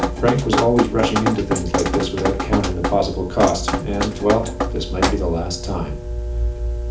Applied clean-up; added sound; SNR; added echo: none; Drip; 1 dB; reverberation time 0.4 s.